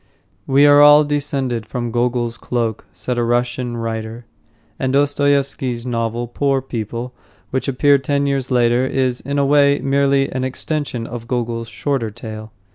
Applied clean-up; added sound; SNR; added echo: none; none; none; none.